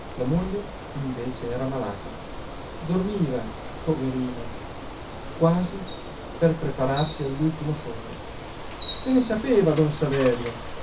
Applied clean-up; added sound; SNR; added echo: none; Bicycle; 8 dB; reverberation time 0.3 s.